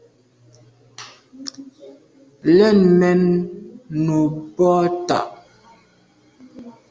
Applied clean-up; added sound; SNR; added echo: none; none; none; none.